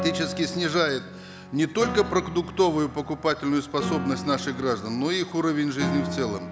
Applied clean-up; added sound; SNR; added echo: none; Piano; 8 dB; none.